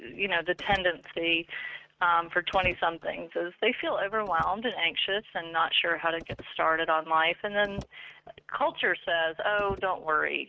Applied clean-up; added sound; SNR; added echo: neural mask model RNNoise.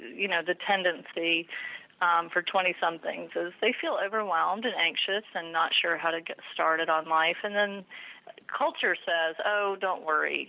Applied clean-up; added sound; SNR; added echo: none; none; none; none.